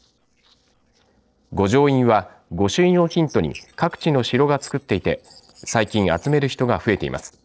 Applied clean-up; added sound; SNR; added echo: neural separator model SepFormer DNS4.